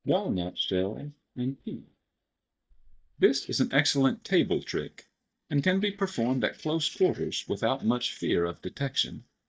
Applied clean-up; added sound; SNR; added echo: neural mask model DeepFilterNet 3.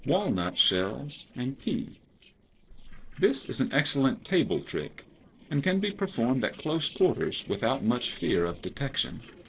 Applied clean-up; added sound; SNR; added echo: neural separator model SepFormer DNS4.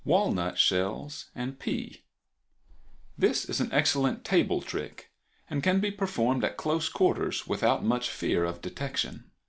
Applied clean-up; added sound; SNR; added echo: none; none; none; none.